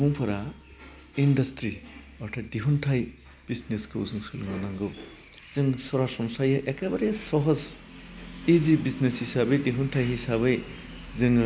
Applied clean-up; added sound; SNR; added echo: none; none; none; none.